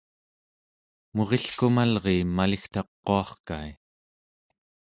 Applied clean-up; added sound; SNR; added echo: none; Rattle (instrument); 4 dB; none.